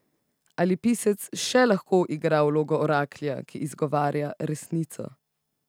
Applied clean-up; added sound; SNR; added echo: none; none; none; none.